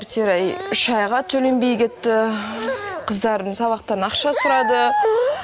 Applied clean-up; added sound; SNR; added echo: none; none; none; none.